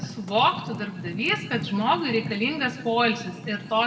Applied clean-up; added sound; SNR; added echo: none; Fire; 11 dB; reverberation time 0.8 s.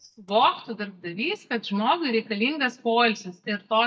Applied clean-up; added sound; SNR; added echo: neural mask model DeepFilterNet 3.